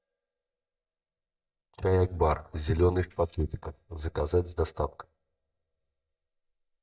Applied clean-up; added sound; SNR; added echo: neural mask model DeepFilterNet 3.